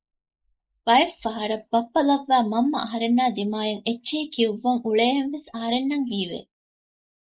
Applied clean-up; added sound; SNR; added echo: neural mask model Resemble Enhance denoiser.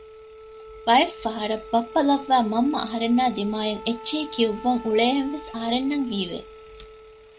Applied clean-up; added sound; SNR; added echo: none; Wind instrument, woodwind instrument; 16 dB; none.